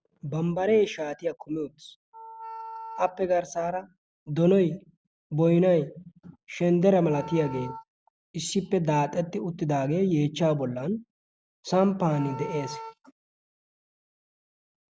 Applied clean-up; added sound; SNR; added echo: none; none; none; none.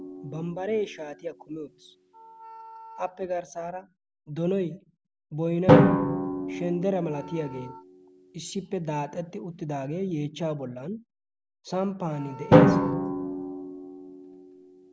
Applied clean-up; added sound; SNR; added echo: none; Drum; -4 dB; none.